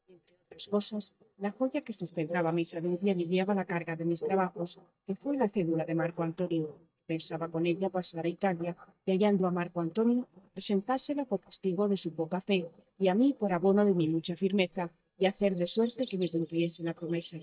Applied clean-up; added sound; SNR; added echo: neural mask model DeepFilterNet 3.